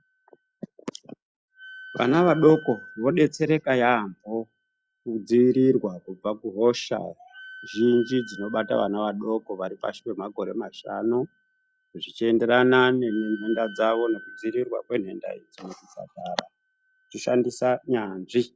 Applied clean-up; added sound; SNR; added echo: classical method log-MMSE.